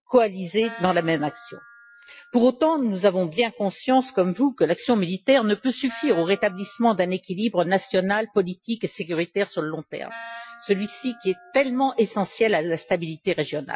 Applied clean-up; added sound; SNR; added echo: classical method Wiener filter.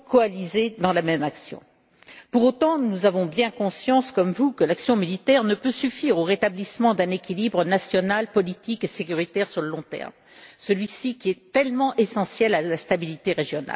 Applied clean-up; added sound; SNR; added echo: none; none; none; none.